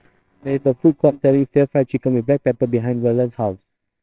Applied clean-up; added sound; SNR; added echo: neural separator model SepFormer WHAMR!.